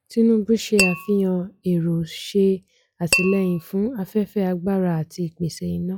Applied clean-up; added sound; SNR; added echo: classical method log-MMSE.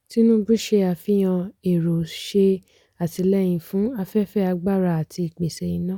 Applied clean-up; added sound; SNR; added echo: none; none; none; none.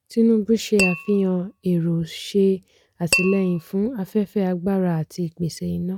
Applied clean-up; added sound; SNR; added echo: neural mask model RNNoise.